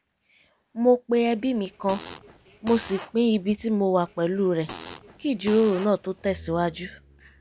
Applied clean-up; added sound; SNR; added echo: none; Fart; 15 dB; none.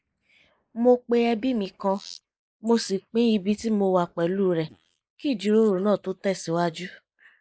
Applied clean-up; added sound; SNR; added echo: neural mask model Resemble Enhance denoiser.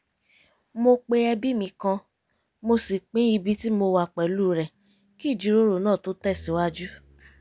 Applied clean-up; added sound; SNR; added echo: none; none; none; none.